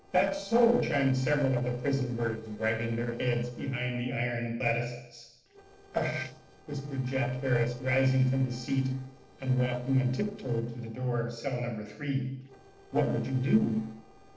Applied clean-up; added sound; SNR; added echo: neural separator model SepFormer DNS4.